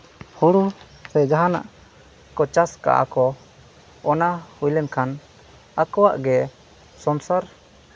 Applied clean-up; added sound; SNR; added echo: none; none; none; none.